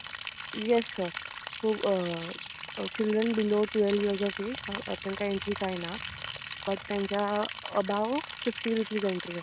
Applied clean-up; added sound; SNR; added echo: none; Liquid; 8 dB; none.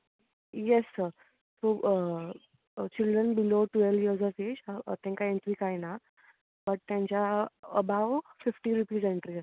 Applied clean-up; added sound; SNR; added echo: none; none; none; none.